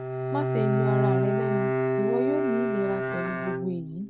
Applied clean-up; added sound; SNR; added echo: none; Bowed string instrument; -5 dB; none.